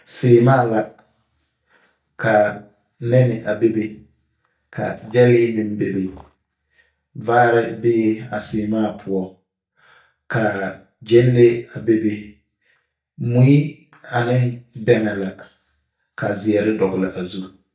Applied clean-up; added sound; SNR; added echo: neural mask model DeepFilterNet 3.